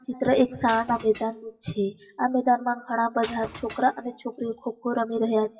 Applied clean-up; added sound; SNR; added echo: classical method WPE with log-MMSE.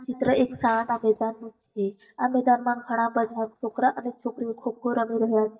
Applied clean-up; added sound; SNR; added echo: neural mask model DeepFilterNet 3.